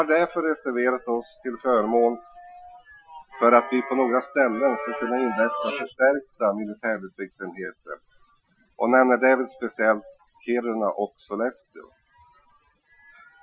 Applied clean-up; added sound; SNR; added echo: classical method Wiener filter.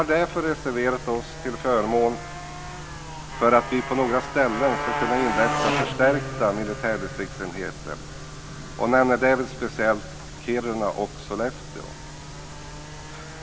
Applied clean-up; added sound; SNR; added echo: none; Motorcycle; 9 dB; none.